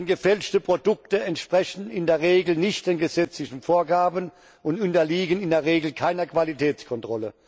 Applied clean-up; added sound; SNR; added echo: none; none; none; none.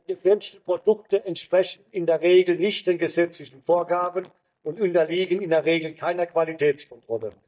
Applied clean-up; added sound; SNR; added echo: neural mask model DeepFilterNet 3.